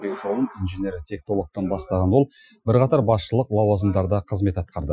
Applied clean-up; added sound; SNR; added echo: classical method Wiener filter.